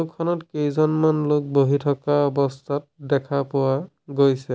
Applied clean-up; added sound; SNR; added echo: none; none; none; none.